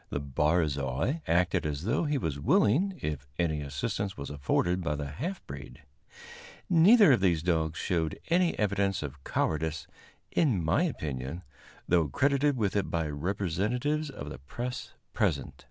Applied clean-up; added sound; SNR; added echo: none; none; none; none.